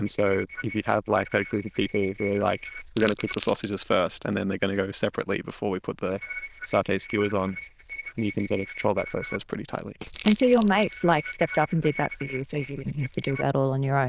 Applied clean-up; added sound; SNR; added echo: neural diffusion model UNIVERSE++.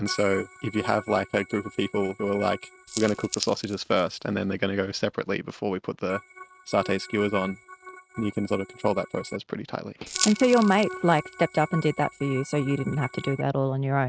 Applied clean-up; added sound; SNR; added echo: neural mask model RNNoise.